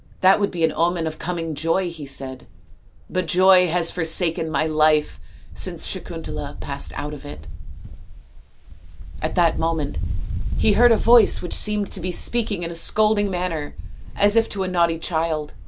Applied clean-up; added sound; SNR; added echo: none; Wind; 6 dB; none.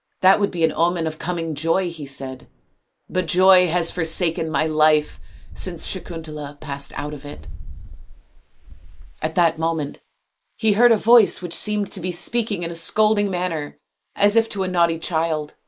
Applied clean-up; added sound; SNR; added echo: neural mask model Resemble Enhance denoiser.